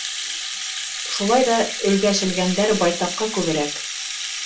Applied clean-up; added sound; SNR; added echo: none; Rattle (instrument); 6 dB; reverberation time 0.2 s.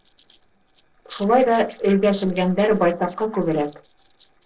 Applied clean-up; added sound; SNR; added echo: neural separator model SepFormer DNS4.